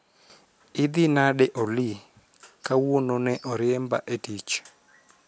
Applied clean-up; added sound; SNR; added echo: none; none; none; none.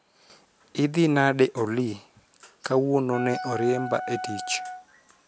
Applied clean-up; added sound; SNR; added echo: none; Wind instrument, woodwind instrument; 9 dB; none.